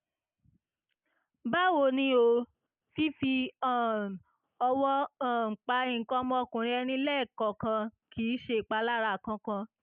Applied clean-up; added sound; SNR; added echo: none; none; none; none.